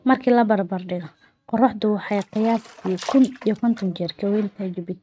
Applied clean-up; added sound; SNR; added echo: neural mask model RNNoise.